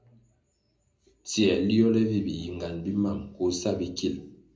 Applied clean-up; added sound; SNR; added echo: none; none; none; reverberation time 0.5 s.